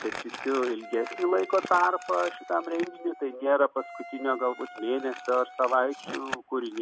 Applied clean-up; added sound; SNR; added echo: none; Wind instrument, woodwind instrument + Crumpling, crinkling; 13 dB; none.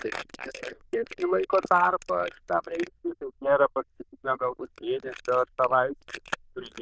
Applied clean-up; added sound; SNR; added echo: neural diffusion model UNIVERSE++.